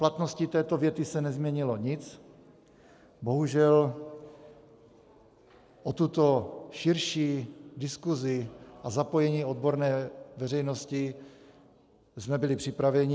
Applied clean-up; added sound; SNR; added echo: none; none; none; none.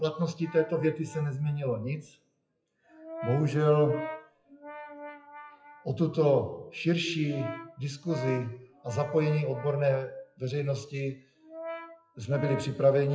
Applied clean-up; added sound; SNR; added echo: classical method WPE with log-MMSE.